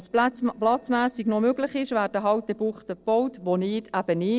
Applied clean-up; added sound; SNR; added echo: neural separator model SepFormer DNS4.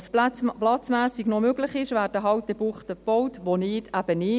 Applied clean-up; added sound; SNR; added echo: none; none; none; none.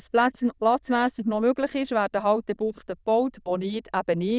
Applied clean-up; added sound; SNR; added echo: neural diffusion model UNIVERSE++.